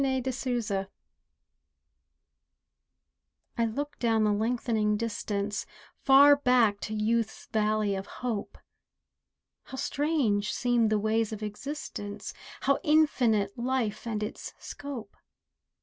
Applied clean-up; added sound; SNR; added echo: none; none; none; none.